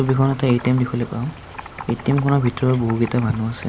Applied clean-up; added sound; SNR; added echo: none; Stream / Trickle, dribble + Computer keyboard; 16 dB; none.